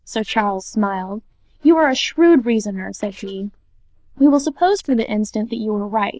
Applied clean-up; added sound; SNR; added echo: neural diffusion model UNIVERSE++.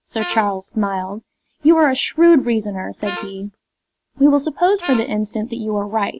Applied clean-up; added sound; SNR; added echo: none; Harmonica; 12 dB; none.